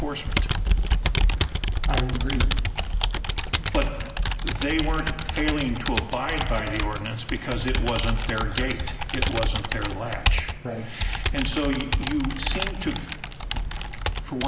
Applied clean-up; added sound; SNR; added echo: none; Computer keyboard; -5 dB; none.